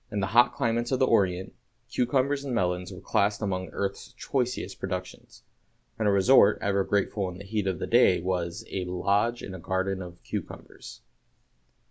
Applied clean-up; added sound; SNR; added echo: none; none; none; none.